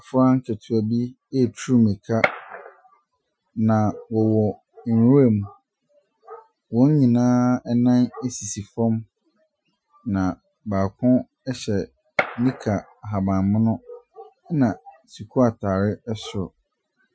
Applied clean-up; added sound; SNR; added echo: classical method Wiener filter.